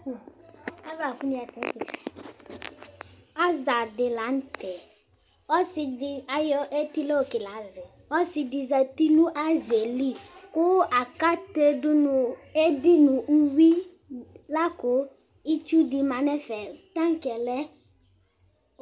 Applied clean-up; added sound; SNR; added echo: none; none; none; none.